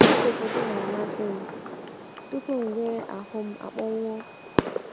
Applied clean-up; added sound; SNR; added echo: none; Fireworks; -3 dB; none.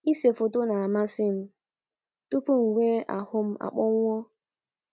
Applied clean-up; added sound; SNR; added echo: none; none; none; none.